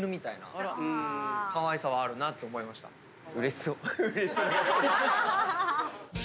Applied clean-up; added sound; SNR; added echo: none; none; none; none.